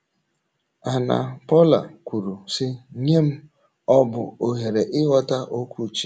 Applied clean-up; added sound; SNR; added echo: none; none; none; none.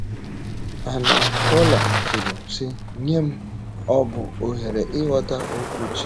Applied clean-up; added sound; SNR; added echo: none; Bicycle + Truck; 0 dB; none.